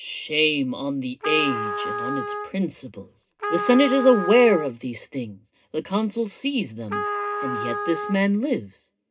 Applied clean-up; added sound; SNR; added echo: none; Trumpet; 6 dB; reverberation time 0.2 s.